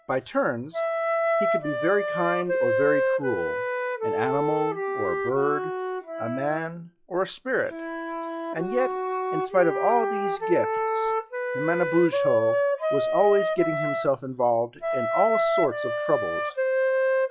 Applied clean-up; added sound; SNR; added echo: classical method log-MMSE.